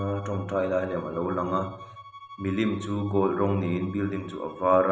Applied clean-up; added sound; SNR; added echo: none; Bowed string instrument; 19 dB; none.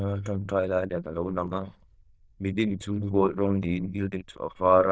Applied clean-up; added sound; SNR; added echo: neural diffusion model UNIVERSE++.